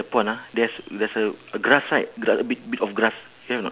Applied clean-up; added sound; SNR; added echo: none; none; none; none.